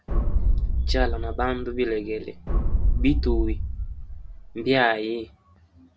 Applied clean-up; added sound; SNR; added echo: none; Boom; -4 dB; none.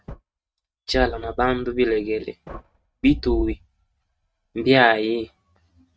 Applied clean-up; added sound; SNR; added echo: neural mask model RNNoise.